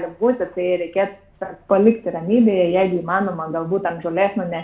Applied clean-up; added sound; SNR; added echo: none; none; none; reverberation time 0.4 s.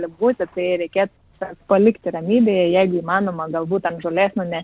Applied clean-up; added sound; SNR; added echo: none; none; none; none.